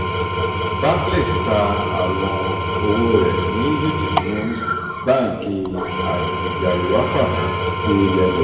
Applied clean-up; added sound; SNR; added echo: none; Engine / Tools; 1 dB; reverberation time 1.1 s.